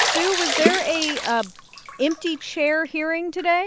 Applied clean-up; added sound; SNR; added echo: none; Water / Splash, splatter + Bathtub (filling or washing); 3 dB; none.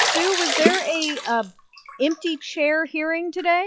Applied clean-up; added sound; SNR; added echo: classical method log-MMSE.